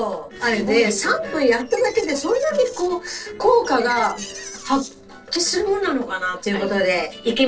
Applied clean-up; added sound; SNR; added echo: neural separator model SepFormer DNS4.